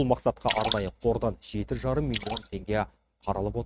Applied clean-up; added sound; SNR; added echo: neural mask model RNNoise.